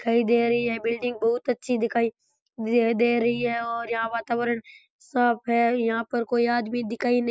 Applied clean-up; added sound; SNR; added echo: none; none; none; none.